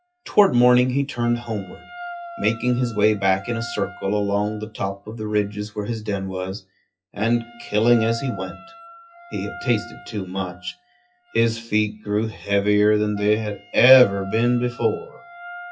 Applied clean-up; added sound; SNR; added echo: classical method WPE with log-MMSE.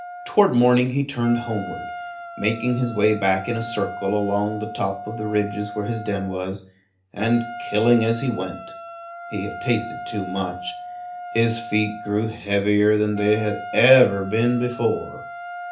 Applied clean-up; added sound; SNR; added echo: none; Wind instrument, woodwind instrument; 12 dB; reverberation time 0.3 s.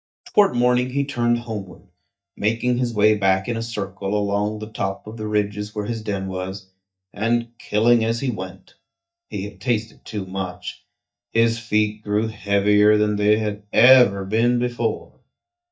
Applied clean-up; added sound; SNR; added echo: neural mask model DeepFilterNet 3.